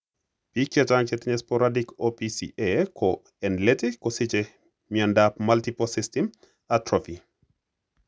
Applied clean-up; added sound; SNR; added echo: none; none; none; none.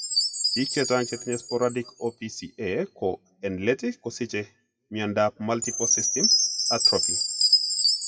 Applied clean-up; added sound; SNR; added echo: classical method WPE with log-MMSE.